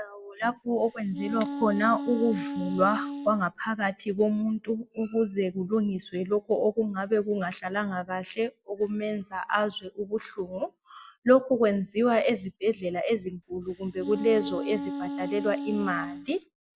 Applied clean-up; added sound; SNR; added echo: none; Wind instrument, woodwind instrument; 7 dB; none.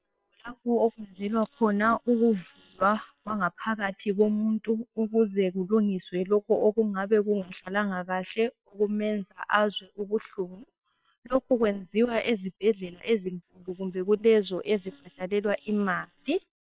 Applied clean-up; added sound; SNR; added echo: neural separator model SepFormer WHAM!.